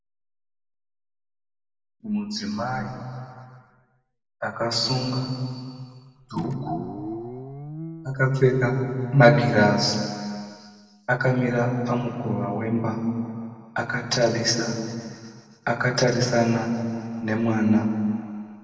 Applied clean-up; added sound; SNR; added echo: none; Guitar; 12 dB; reverberation time 2.1 s.